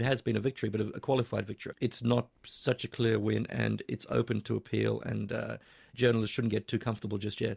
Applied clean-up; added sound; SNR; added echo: none; none; none; none.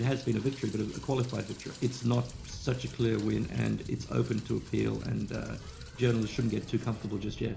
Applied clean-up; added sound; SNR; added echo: none; Rain; 14 dB; reverberation time 0.4 s.